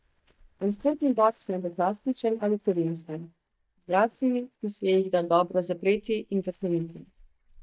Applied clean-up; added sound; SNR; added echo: neural mask model DeepFilterNet 3.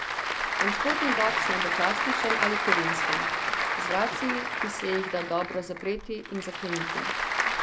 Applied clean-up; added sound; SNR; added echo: none; Applause / Crowd; -4 dB; none.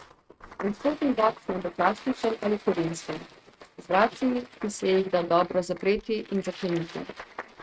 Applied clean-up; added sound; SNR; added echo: neural mask model RNNoise.